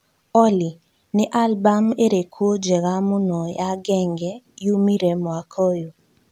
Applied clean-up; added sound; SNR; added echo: none; none; none; none.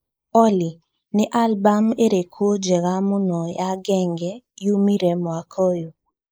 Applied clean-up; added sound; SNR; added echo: neural mask model Resemble Enhance denoiser.